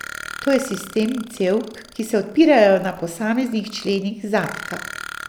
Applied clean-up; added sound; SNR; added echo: none; Burping, eructation; 16 dB; none.